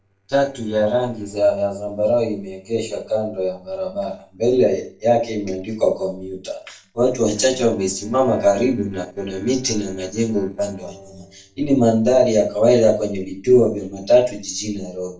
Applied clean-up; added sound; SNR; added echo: neural separator model SepFormer DNS4.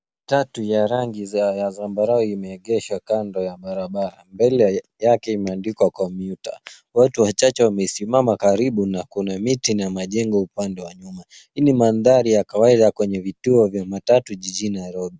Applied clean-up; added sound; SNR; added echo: none; none; none; none.